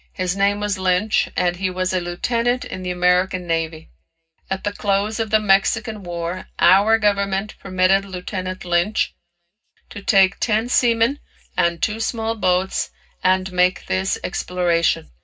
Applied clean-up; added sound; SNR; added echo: none; none; none; reverberation time 0.4 s.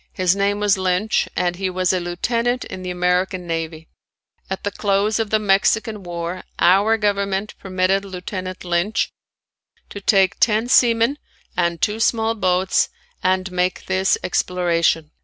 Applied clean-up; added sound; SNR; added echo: none; none; none; none.